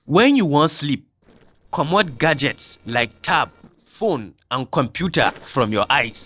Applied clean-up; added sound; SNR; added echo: neural separator model SepFormer DNS4.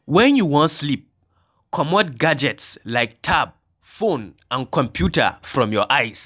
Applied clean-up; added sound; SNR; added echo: none; none; none; none.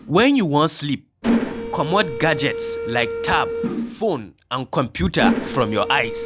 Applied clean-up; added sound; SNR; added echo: none; Mechanisms; 4 dB; none.